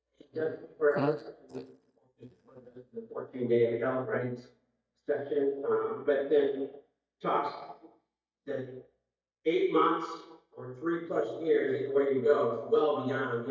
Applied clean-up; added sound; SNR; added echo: neural mask model DeepFilterNet 3.